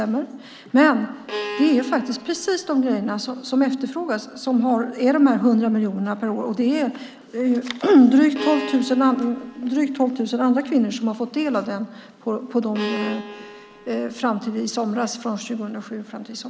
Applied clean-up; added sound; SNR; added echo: none; Bowed string instrument; 13 dB; none.